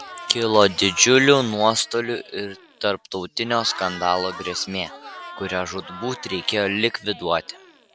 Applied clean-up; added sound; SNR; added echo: none; Crowd / Cheering; 17 dB; none.